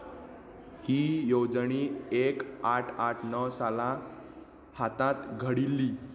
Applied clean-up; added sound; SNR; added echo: none; none; none; none.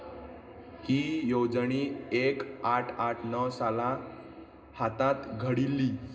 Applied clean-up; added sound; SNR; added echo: none; none; none; reverberation time 0.2 s.